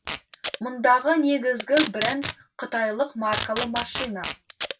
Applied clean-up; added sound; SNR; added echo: none; Packing tape, duct tape; 5 dB; reverberation time 0.2 s.